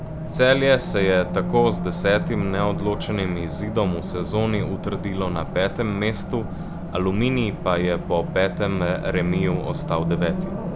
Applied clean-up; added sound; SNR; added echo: none; Race car, auto racing; 5 dB; none.